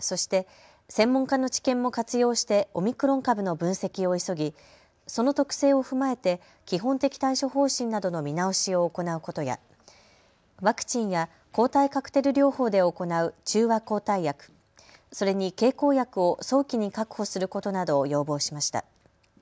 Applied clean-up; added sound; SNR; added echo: none; none; none; none.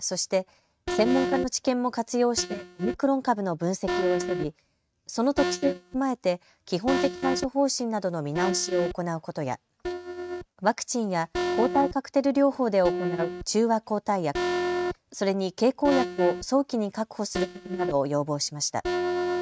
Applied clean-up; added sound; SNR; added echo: neural mask model RNNoise.